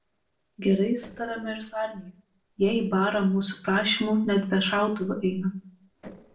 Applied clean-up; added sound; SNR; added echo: neural separator model SepFormer DNS4.